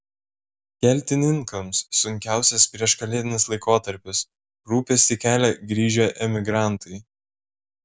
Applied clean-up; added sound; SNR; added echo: none; none; none; none.